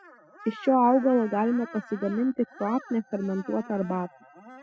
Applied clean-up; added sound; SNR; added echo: classical method spectral subtraction.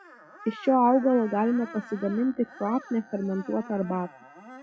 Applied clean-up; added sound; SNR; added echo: classical method log-MMSE.